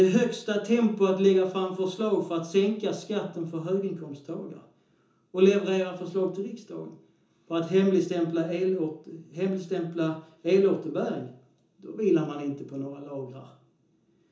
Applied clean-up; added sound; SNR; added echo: none; none; none; reverberation time 0.6 s.